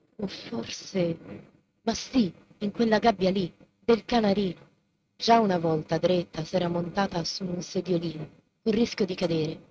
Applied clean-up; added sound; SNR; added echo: neural mask model RNNoise.